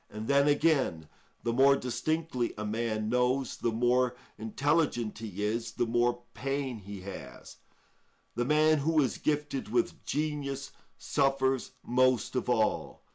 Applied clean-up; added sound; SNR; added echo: none; none; none; none.